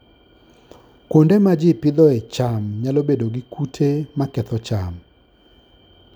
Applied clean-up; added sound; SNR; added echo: none; none; none; none.